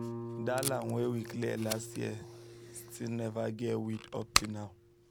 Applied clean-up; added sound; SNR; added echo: none; Packing tape, duct tape + Guitar; 3 dB; none.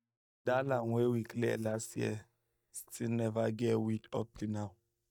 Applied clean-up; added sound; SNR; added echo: neural mask model DeepFilterNet 3.